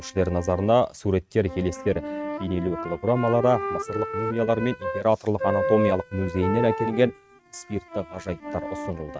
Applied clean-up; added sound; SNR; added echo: neural mask model RNNoise.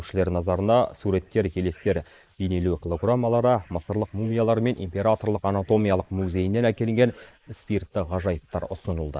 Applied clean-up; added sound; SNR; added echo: neural mask model Resemble Enhance denoiser.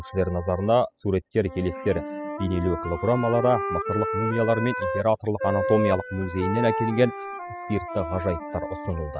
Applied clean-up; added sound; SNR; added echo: classical method spectral subtraction.